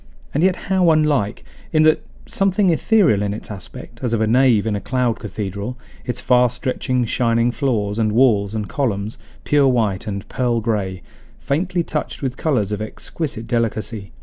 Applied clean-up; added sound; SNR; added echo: none; none; none; none.